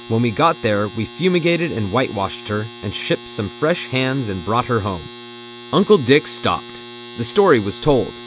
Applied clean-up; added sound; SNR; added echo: none; Domestic sounds, home sounds; 17 dB; none.